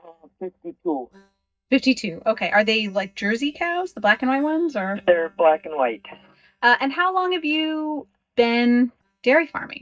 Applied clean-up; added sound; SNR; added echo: neural mask model DeepFilterNet 3.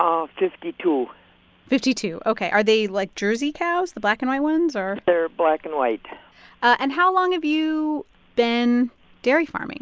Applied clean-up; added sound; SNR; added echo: none; none; none; none.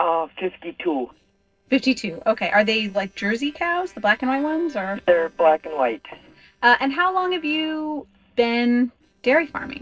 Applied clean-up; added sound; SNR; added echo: neural separator model SepFormer DNS4.